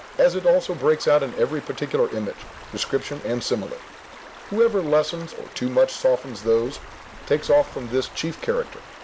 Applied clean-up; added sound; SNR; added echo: none; Stream; 17 dB; none.